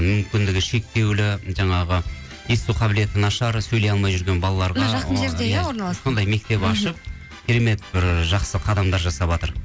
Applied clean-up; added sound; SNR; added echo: none; none; none; none.